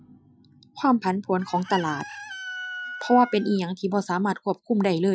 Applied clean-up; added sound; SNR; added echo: classical method Wiener filter.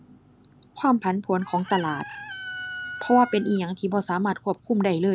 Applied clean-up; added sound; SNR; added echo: none; Chicken, rooster; 15 dB; none.